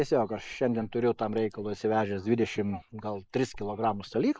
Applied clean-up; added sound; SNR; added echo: neural mask model Resemble Enhance denoiser.